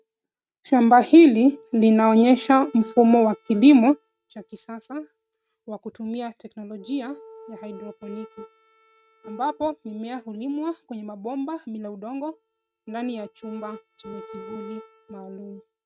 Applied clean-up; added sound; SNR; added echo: neural mask model RNNoise.